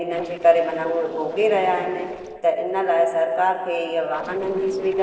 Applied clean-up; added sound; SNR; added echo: neural separator model SepFormer DNS4.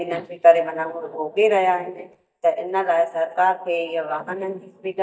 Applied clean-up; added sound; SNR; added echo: neural mask model DeepFilterNet 3.